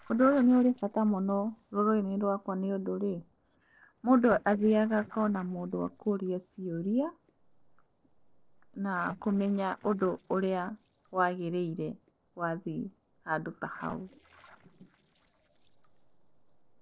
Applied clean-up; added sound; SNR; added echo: neural separator model SepFormer DNS4.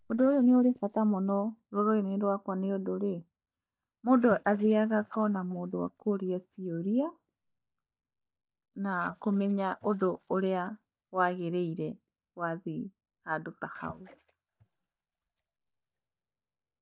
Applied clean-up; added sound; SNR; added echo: neural mask model DeepFilterNet 3.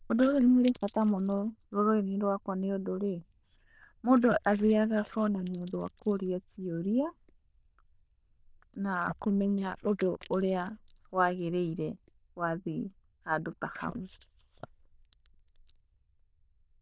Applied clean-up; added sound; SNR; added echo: neural diffusion model UNIVERSE++.